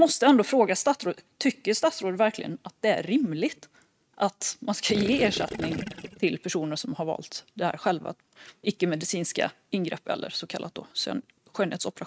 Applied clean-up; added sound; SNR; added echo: neural mask model RNNoise.